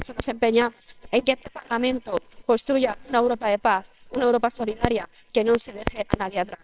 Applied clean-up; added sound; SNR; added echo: neural separator model SepFormer WHAMR!.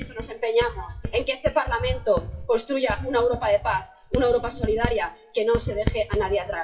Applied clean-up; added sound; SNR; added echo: classical method WPE with log-MMSE.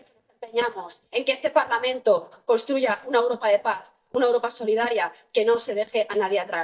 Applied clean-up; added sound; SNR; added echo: neural mask model DeepFilterNet 3.